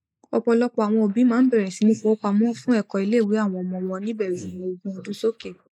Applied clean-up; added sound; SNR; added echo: neural mask model Resemble Enhance denoiser.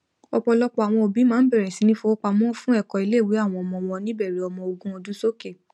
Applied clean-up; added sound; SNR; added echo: none; none; none; none.